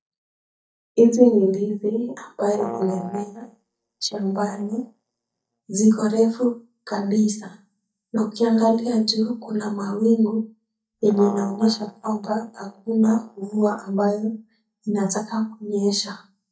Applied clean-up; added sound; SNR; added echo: neural mask model DeepFilterNet 3.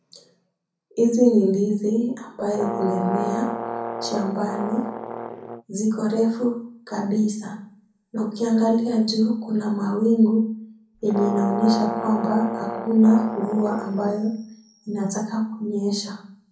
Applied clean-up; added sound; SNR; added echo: none; Brass instrument; 7 dB; reverberation time 0.6 s.